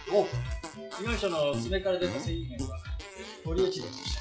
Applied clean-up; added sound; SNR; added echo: classical method WPE with log-MMSE.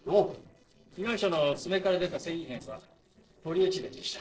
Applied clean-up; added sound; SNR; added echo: neural separator model SepFormer DNS4.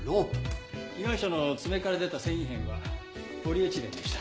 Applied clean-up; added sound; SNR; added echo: none; none; none; none.